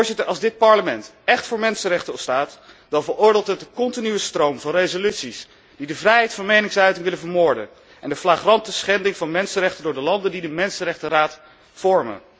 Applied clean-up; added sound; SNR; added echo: none; none; none; none.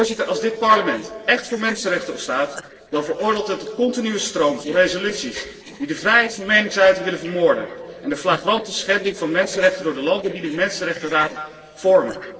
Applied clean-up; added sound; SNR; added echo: neural separator model SepFormer DNS4.